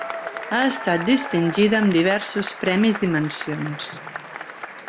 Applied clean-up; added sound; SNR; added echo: none; Applause / Crowd / Cheering; 11 dB; none.